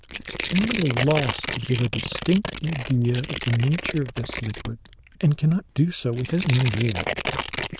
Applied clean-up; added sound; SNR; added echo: neural diffusion model UNIVERSE++.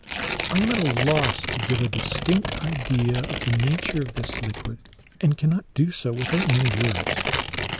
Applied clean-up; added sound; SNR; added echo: none; Tearing; 3 dB; none.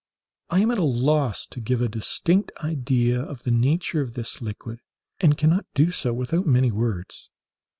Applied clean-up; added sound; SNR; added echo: none; none; none; none.